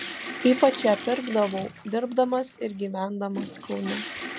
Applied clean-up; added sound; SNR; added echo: none; Toilet flush / Water; 11 dB; none.